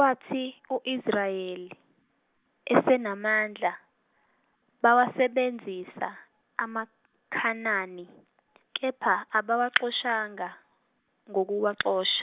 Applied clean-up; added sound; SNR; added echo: none; none; none; none.